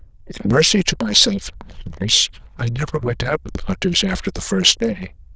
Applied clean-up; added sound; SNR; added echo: neural diffusion model UNIVERSE++.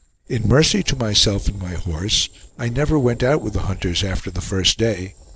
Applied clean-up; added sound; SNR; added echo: neural separator model SepFormer DNS4.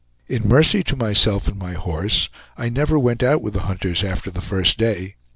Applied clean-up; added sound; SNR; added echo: none; none; none; none.